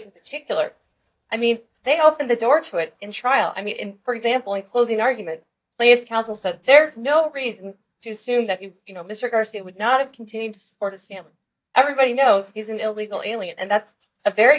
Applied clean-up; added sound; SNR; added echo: neural mask model DeepFilterNet 3.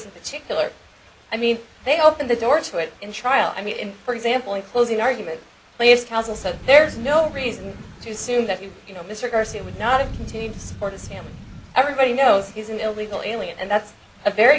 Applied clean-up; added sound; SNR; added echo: none; Thunder / Rain; 19 dB; none.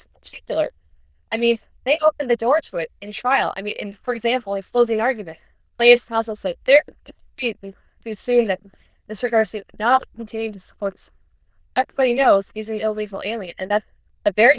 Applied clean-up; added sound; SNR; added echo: neural diffusion model UNIVERSE++.